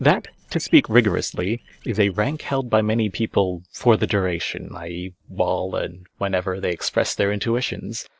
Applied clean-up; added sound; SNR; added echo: neural separator model SepFormer DNS4.